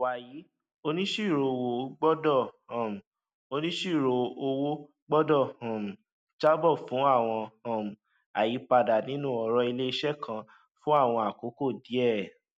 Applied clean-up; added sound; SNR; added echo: none; none; none; none.